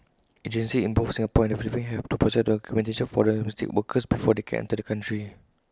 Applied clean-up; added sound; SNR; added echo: none; none; none; none.